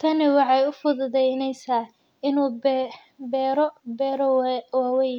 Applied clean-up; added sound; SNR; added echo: none; none; none; none.